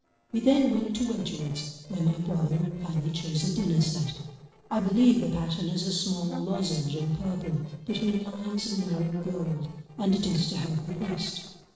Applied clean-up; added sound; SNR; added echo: neural separator model SepFormer DNS4.